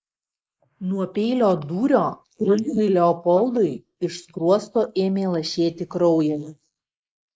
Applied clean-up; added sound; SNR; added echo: neural mask model Resemble Enhance denoiser.